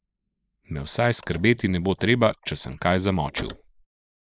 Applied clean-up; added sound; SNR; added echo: neural mask model Resemble Enhance denoiser.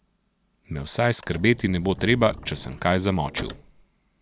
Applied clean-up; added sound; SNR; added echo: none; Sliding door / Slam / Wood; 15 dB; none.